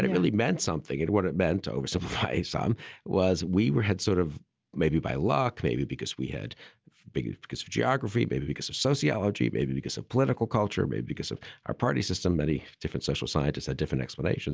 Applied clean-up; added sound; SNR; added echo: none; none; none; none.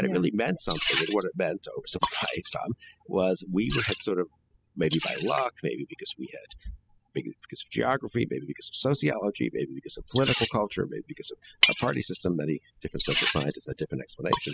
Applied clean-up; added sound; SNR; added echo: classical method spectral subtraction.